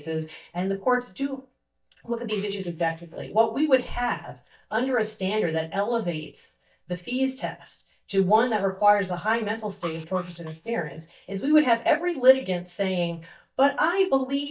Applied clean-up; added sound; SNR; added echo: neural mask model DeepFilterNet 3.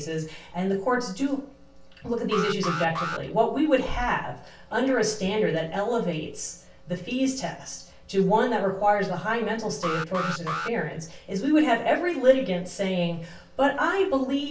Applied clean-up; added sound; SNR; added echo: none; Alarm; 8 dB; reverberation time 0.4 s.